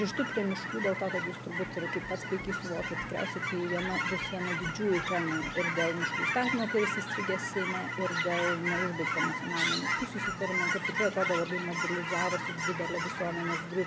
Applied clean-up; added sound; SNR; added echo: none; Chirp, tweet / Fowl; 0 dB; none.